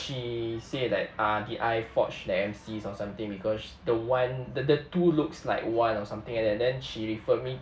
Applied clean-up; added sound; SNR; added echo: none; none; none; none.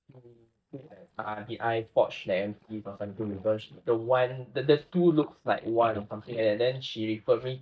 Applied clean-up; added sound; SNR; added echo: neural mask model DeepFilterNet 3.